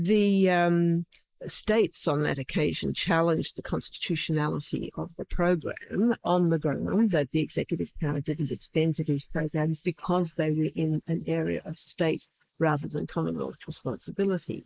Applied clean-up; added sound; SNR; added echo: neural mask model Resemble Enhance denoiser.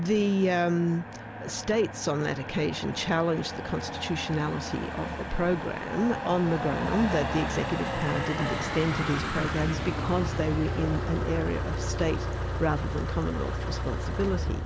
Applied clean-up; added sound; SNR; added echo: none; Motor vehicle (road); 3 dB; none.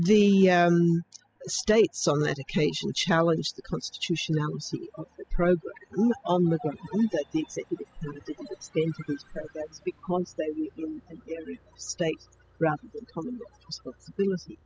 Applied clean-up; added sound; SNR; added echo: classical method spectral subtraction.